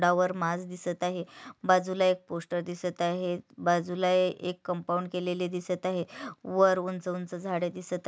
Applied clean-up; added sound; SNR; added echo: none; none; none; none.